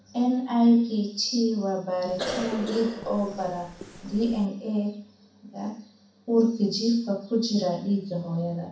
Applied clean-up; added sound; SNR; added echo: none; Cough; 10 dB; reverberation time 0.6 s.